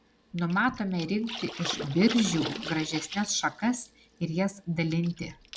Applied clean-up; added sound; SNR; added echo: none; Water / Splash, splatter; 12 dB; none.